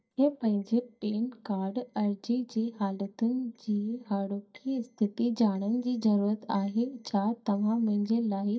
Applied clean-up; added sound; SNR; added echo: neural mask model DeepFilterNet 3.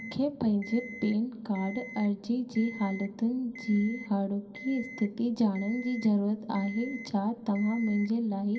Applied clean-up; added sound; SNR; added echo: none; Alarm; 17 dB; reverberation time 0.3 s.